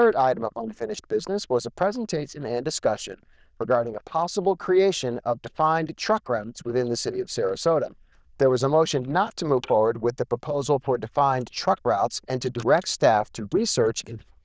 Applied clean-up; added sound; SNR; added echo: neural diffusion model UNIVERSE++.